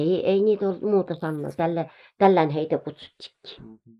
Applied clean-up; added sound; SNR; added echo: neural mask model Resemble Enhance denoiser.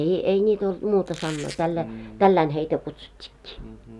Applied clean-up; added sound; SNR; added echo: none; Squeak; 16 dB; none.